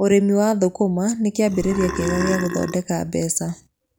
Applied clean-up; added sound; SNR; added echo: none; Burping, eructation; 7 dB; none.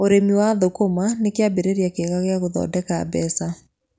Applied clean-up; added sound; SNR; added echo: none; none; none; none.